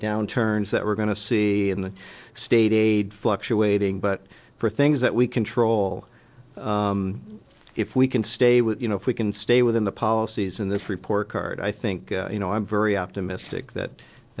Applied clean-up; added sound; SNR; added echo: neural separator model SepFormer DNS4.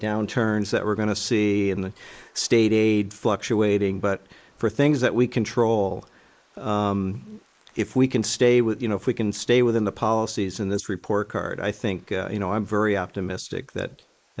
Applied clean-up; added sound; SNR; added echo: neural mask model Resemble Enhance denoiser.